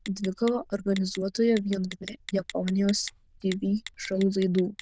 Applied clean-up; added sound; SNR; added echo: neural diffusion model UNIVERSE++.